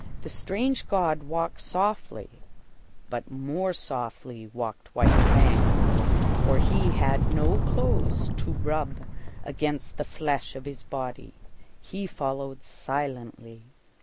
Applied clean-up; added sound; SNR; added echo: none; Boom; -5 dB; none.